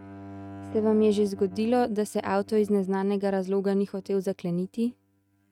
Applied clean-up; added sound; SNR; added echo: neural mask model RNNoise.